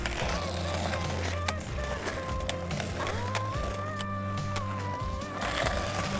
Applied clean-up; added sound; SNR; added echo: none; Skateboard; 3 dB; none.